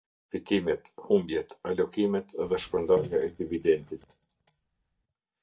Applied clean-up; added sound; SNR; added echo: neural mask model DeepFilterNet 3.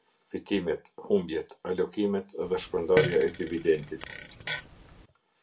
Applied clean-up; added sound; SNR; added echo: none; Fart; 6 dB; reverberation time 0.2 s.